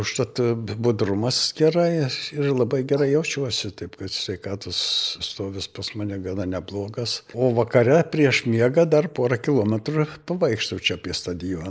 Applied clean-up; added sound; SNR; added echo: neural mask model Resemble Enhance denoiser.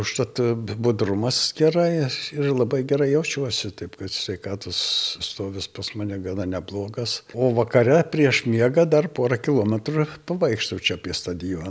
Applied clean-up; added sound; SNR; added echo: none; none; none; none.